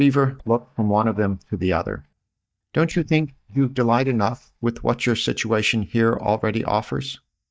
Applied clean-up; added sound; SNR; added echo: neural mask model DeepFilterNet 3.